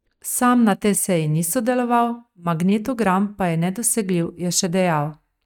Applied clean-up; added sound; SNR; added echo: neural mask model DeepFilterNet 3.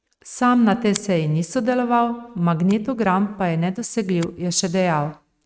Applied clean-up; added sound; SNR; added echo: neural mask model RNNoise.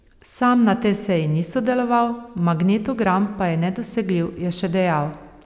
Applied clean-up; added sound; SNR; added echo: none; none; none; none.